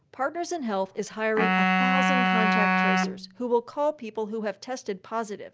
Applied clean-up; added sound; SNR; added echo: none; Wind instrument, woodwind instrument; -5 dB; none.